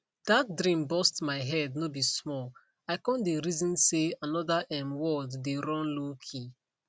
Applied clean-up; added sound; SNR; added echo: none; none; none; none.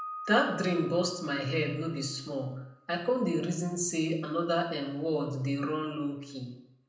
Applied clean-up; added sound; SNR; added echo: none; Piano; 18 dB; reverberation time 0.7 s.